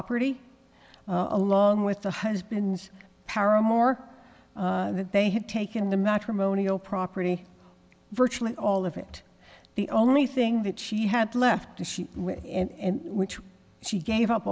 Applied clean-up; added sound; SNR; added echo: none; none; none; none.